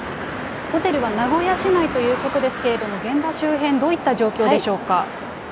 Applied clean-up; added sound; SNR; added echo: none; none; none; none.